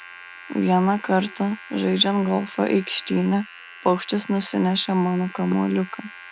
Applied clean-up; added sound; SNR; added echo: none; Domestic sounds, home sounds; 18 dB; none.